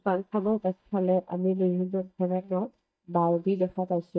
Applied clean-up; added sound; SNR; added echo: neural mask model DeepFilterNet 3.